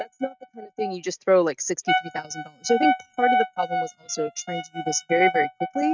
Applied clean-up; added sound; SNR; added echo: neural mask model RNNoise.